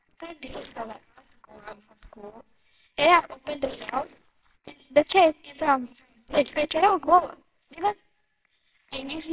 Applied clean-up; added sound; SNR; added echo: neural separator model SepFormer WHAMR!.